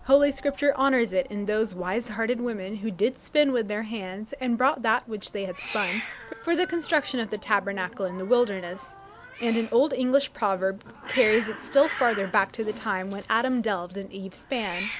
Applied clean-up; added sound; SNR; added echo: none; Hiss; 14 dB; none.